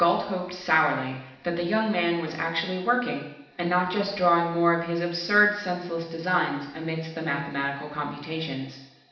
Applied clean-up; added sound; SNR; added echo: none; none; none; reverberation time 0.8 s.